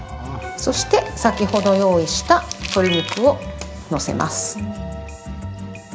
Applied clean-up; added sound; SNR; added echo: none; none; none; none.